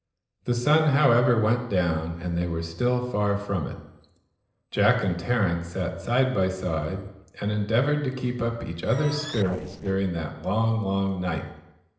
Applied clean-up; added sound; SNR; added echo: neural separator model SepFormer DNS4.